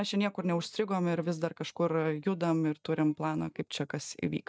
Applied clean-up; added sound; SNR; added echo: neural mask model DeepFilterNet 3.